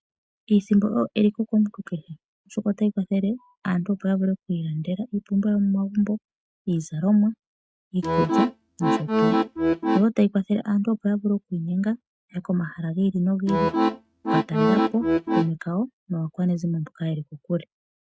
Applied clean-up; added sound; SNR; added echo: neural mask model RNNoise.